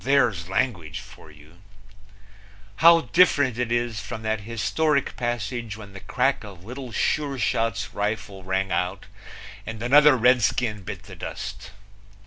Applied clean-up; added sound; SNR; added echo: none; none; none; none.